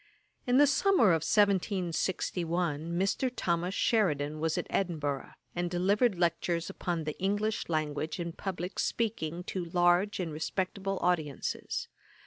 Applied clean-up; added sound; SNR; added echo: none; none; none; none.